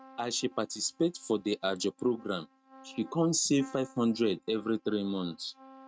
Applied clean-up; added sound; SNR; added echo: neural mask model RNNoise.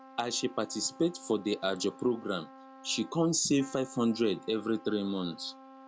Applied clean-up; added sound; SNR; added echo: none; Trumpet; 20 dB; none.